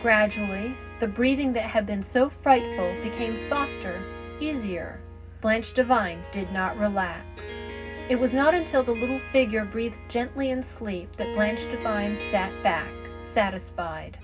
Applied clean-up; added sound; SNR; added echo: none; Harp; 12 dB; reverberation time 0.4 s.